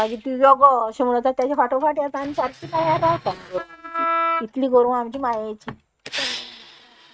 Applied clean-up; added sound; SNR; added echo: neural mask model RNNoise.